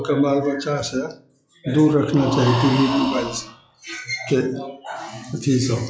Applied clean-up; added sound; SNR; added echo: classical method log-MMSE.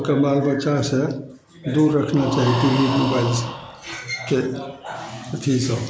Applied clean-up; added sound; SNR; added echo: none; Breathing; 9 dB; none.